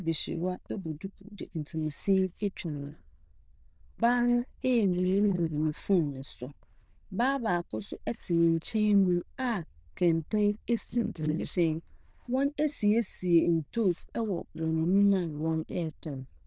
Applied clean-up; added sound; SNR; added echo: neural diffusion model UNIVERSE++.